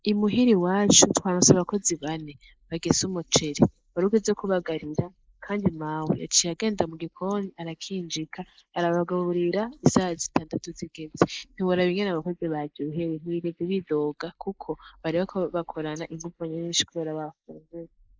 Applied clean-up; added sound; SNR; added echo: neural mask model Resemble Enhance denoiser.